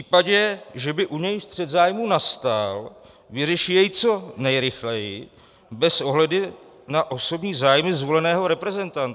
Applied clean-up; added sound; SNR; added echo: none; none; none; none.